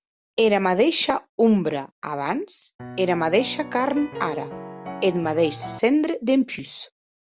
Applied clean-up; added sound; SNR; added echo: none; Piano; 12 dB; none.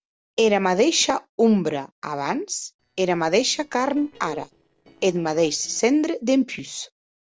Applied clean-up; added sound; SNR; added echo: neural separator model SepFormer DNS4.